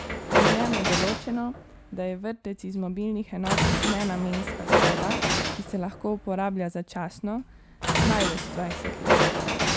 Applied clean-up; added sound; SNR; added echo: none; Train; -4 dB; none.